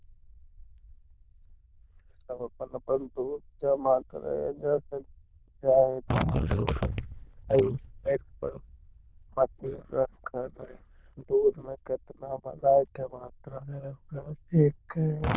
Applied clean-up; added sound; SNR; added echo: neural diffusion model UNIVERSE++.